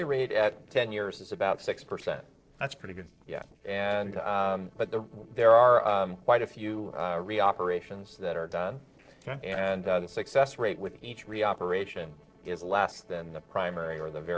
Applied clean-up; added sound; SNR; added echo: neural separator model SepFormer DNS4.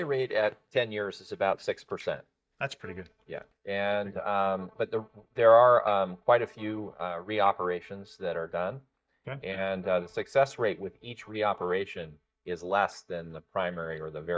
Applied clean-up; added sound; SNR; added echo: neural mask model DeepFilterNet 3.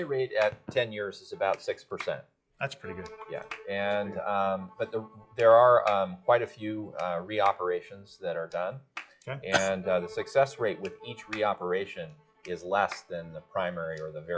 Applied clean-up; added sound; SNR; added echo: classical method log-MMSE.